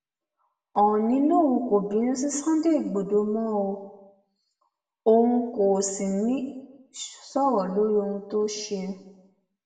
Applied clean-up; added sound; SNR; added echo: none; none; none; reverberation time 0.8 s.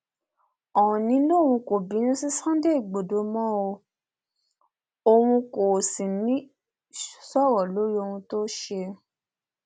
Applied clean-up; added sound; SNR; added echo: none; none; none; none.